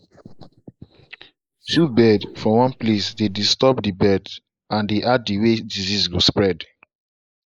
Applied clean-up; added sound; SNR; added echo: neural mask model Resemble Enhance denoiser.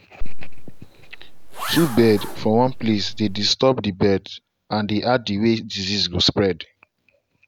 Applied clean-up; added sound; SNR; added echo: none; Zipper (clothing); 1 dB; none.